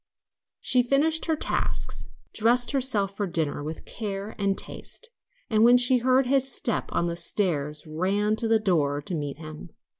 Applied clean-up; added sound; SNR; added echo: none; none; none; none.